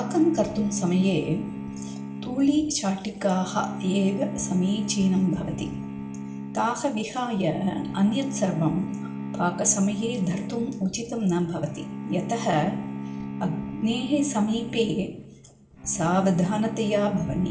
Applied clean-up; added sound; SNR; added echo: none; Bowed string instrument; 8 dB; reverberation time 0.8 s.